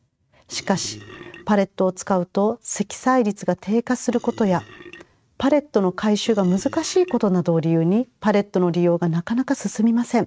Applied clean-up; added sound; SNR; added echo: neural mask model RNNoise.